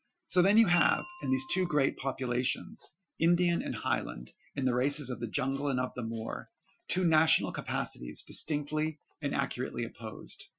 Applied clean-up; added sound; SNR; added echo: classical method Wiener filter.